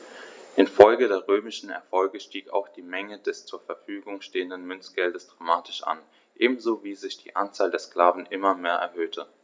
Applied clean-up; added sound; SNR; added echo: none; none; none; none.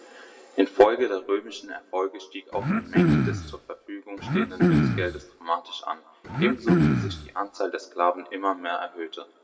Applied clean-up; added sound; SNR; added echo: none; Cough; -4 dB; reverberation time 1.4 s.